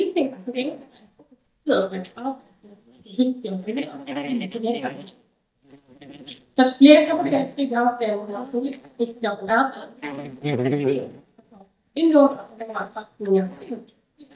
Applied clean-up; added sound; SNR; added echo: neural mask model DeepFilterNet 3.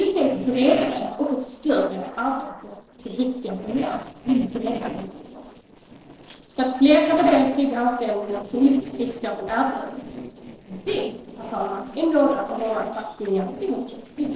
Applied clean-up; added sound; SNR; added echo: neural separator model SepFormer DNS4.